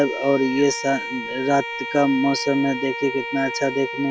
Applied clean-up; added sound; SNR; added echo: none; Bowed string instrument; 8 dB; none.